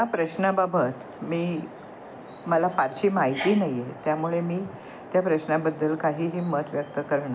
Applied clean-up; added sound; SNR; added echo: none; Sneeze; 20 dB; none.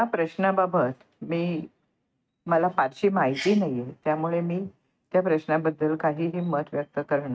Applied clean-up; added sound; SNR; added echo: neural mask model RNNoise.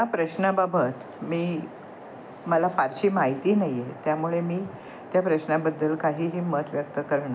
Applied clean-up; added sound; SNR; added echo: none; none; none; none.